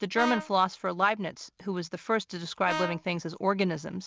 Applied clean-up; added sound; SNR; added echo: none; Brass instrument; 7 dB; none.